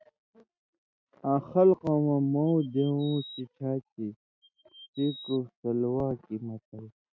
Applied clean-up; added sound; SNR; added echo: neural mask model RNNoise.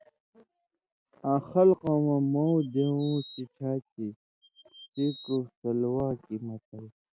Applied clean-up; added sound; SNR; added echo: none; Bird vocalization, bird call, bird song; 18 dB; none.